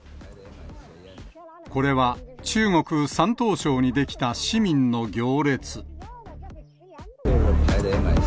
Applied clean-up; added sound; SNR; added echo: none; none; none; none.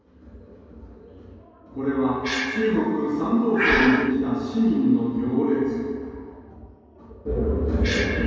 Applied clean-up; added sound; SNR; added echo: none; Breathing; 8 dB; reverberation time 2.2 s.